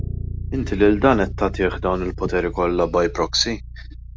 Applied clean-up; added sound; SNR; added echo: none; Bass guitar; 9 dB; none.